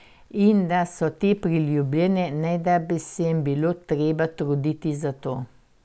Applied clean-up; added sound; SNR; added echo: none; none; none; none.